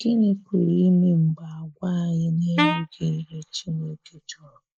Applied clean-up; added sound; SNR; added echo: neural mask model Resemble Enhance denoiser.